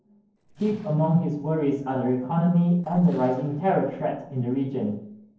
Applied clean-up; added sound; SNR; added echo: neural separator model SepFormer DNS4.